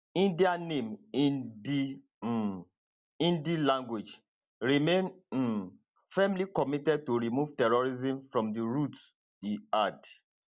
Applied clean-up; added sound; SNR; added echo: none; none; none; none.